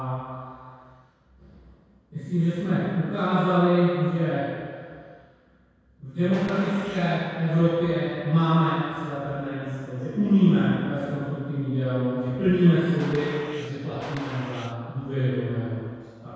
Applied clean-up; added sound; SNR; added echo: none; Gunshot, gunfire; 15 dB; reverberation time 1.9 s.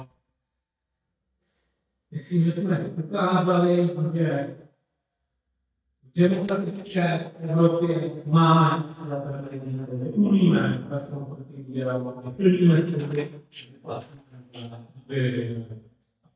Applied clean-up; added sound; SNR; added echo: neural mask model DeepFilterNet 3.